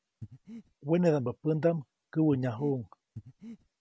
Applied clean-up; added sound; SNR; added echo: none; Breathing; 16 dB; none.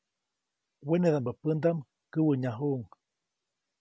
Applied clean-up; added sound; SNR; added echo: none; none; none; none.